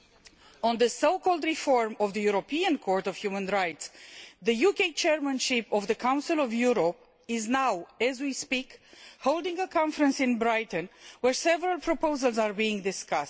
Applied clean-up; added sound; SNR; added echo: none; none; none; none.